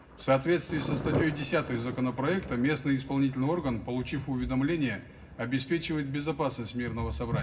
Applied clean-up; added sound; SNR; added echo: none; Thunder; 11 dB; reverberation time 0.4 s.